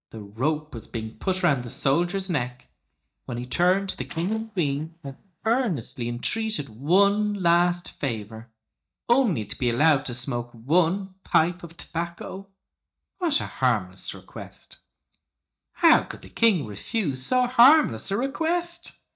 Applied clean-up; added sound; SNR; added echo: neural mask model DeepFilterNet 3.